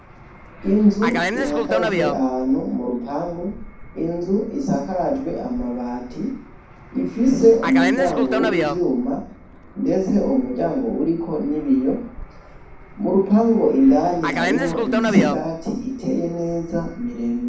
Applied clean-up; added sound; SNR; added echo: none; Fixed-wing aircraft, airplane; 9 dB; reverberation time 0.6 s.